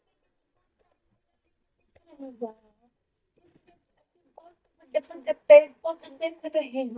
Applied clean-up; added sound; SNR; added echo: neural mask model DeepFilterNet 3.